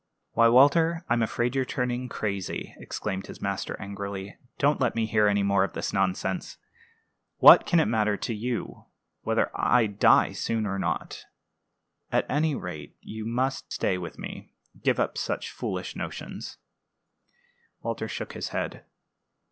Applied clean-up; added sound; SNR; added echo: none; none; none; none.